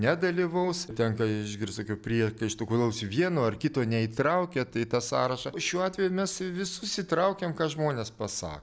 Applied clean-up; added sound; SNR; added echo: none; none; none; none.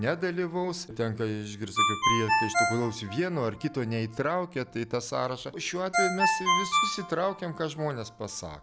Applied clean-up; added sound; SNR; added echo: none; Ringtone; 0 dB; none.